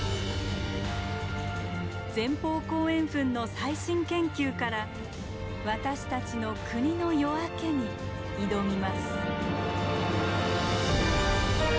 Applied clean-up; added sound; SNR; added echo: none; none; none; none.